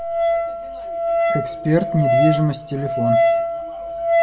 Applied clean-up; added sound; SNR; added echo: none; Wind instrument, woodwind instrument; -4 dB; reverberation time 0.8 s.